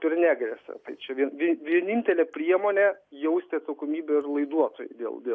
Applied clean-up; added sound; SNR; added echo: none; none; none; none.